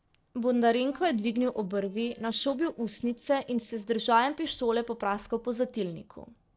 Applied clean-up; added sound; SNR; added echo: neural separator model SepFormer DNS4.